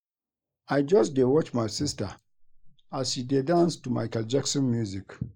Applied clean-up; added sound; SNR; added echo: neural mask model Resemble Enhance denoiser.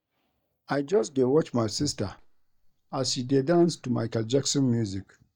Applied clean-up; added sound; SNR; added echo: neural mask model DeepFilterNet 3.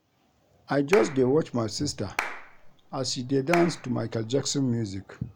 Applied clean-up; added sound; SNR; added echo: none; Clapping; 10 dB; none.